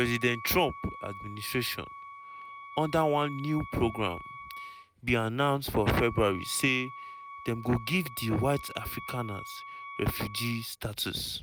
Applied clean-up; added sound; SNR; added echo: none; Wind instrument, woodwind instrument; 14 dB; none.